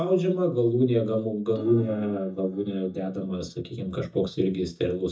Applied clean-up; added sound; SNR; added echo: neural mask model DeepFilterNet 3.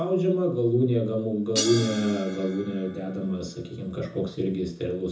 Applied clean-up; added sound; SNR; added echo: none; Crash cymbal; 12 dB; reverberation time 0.5 s.